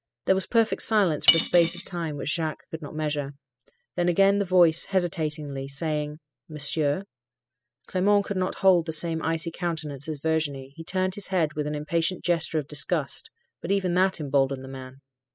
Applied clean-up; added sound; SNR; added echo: classical method spectral subtraction.